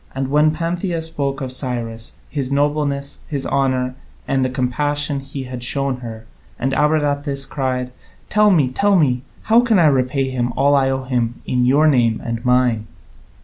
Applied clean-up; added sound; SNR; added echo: none; none; none; none.